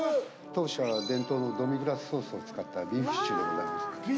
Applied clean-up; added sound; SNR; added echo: none; none; none; none.